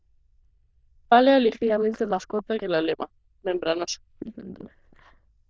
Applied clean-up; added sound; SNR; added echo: neural diffusion model UNIVERSE++.